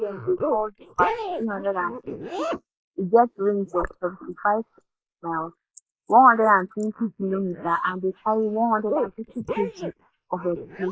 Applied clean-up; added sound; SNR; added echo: neural mask model Resemble Enhance denoiser.